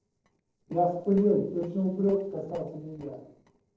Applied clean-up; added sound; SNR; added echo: neural separator model SepFormer DNS4.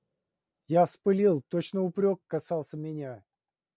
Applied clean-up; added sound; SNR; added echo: none; none; none; none.